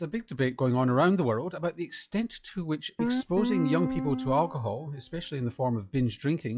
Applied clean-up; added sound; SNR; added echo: classical method log-MMSE.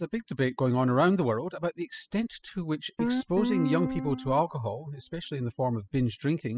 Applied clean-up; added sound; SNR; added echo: classical method spectral subtraction.